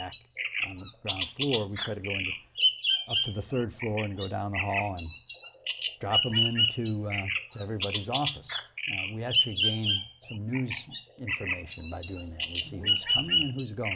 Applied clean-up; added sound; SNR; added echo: none; Bird vocalization, bird call, bird song; -3 dB; none.